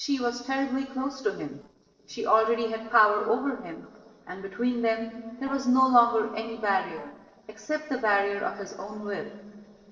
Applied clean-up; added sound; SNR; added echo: neural separator model SepFormer DNS4.